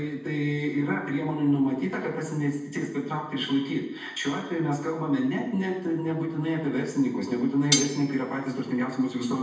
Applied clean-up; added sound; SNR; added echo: none; Cutlery, silverware; 4 dB; reverberation time 0.9 s.